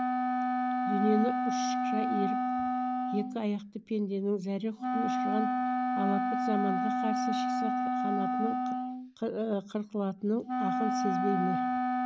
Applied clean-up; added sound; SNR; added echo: none; Wind instrument, woodwind instrument; -3 dB; none.